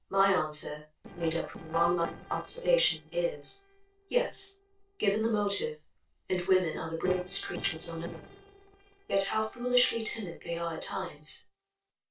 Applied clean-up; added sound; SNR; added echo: neural separator model SepFormer DNS4.